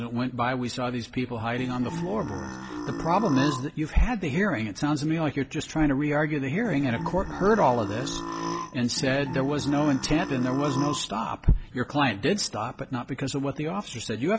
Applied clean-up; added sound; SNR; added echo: none; Burping, eructation; 8 dB; none.